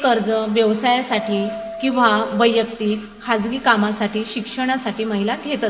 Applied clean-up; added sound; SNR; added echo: none; Subway, metro, underground; 15 dB; reverberation time 2.1 s.